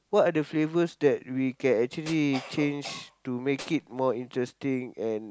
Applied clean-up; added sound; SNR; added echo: none; Tools; 16 dB; none.